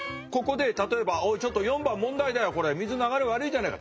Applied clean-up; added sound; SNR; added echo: none; none; none; none.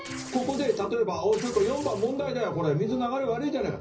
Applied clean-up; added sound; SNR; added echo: none; Tearing; 17 dB; reverberation time 0.5 s.